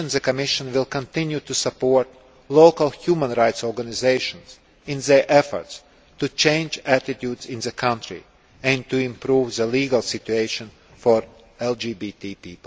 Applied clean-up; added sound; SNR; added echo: none; none; none; none.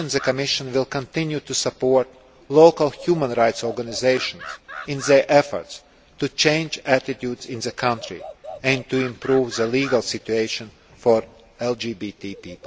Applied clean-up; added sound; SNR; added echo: none; Animal; 19 dB; none.